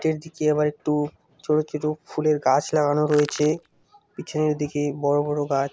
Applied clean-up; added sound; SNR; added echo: none; Crushing; 16 dB; none.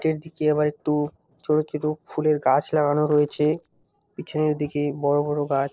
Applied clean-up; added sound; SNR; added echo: neural separator model SepFormer DNS4.